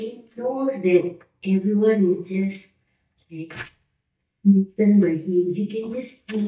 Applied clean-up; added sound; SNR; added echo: neural mask model DeepFilterNet 3.